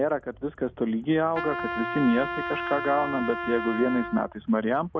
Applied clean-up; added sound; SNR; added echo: none; Trumpet; 6 dB; none.